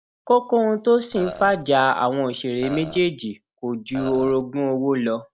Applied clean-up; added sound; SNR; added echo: none; Burping, eructation; 13 dB; none.